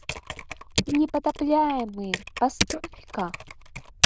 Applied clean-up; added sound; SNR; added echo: neural diffusion model UNIVERSE++.